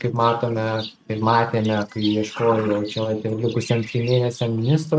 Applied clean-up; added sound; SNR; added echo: neural mask model RNNoise.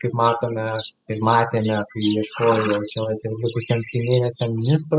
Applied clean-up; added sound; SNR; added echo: classical method spectral subtraction.